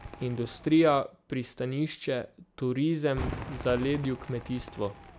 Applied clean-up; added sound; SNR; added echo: none; Cheering / Fireworks; 13 dB; none.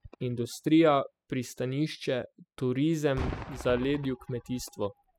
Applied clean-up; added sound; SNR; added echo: classical method spectral subtraction.